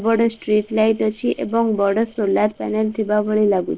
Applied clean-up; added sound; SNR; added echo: neural separator model SepFormer DNS4.